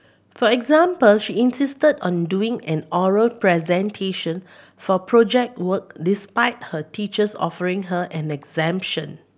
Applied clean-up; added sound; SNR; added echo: none; none; none; none.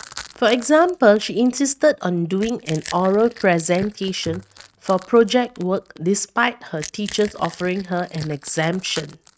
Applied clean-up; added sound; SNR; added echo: neural mask model RNNoise.